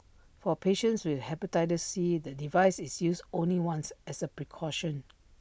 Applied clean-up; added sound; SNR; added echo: none; none; none; none.